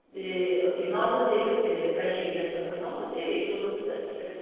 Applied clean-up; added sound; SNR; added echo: neural separator model SepFormer DNS4.